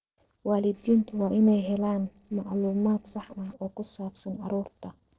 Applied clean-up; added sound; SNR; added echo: neural separator model SepFormer DNS4.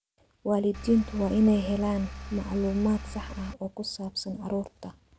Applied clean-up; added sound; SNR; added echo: none; Engine; 11 dB; none.